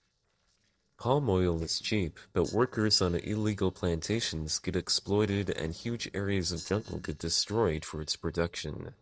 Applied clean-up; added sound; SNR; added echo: neural separator model SepFormer DNS4.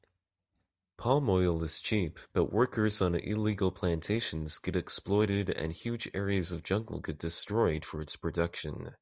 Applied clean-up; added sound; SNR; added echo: none; none; none; none.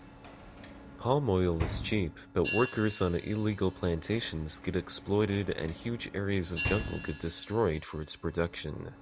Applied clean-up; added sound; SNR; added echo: none; Hi-hat + Sliding door / Slam; 11 dB; none.